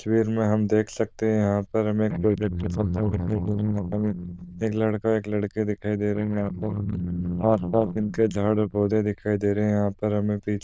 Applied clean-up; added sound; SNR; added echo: neural diffusion model UNIVERSE++.